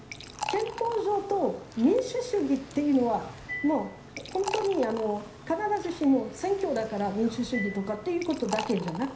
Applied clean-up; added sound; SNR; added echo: none; Liquid; 12 dB; reverberation time 0.5 s.